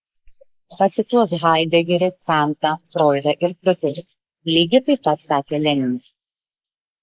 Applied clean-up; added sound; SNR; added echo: neural mask model Resemble Enhance denoiser.